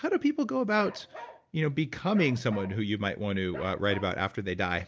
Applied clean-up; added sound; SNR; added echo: none; Bark; 18 dB; none.